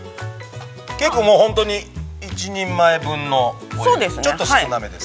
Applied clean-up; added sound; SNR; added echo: none; none; none; none.